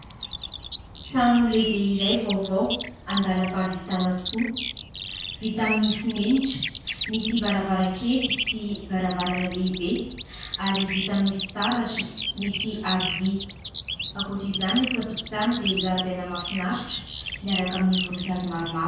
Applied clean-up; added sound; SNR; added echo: none; Bird vocalization, bird call, bird song; 2 dB; reverberation time 0.6 s.